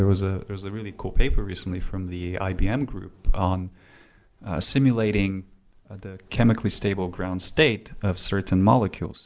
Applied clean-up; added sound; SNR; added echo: none; none; none; none.